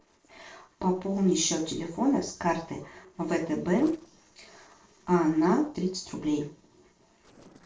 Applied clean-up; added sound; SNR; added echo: neural separator model SepFormer DNS4.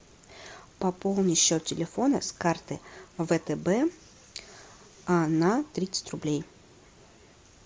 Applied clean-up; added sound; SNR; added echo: none; none; none; none.